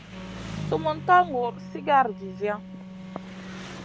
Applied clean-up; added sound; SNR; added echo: none; Wind instrument, woodwind instrument + Engine; 11 dB; none.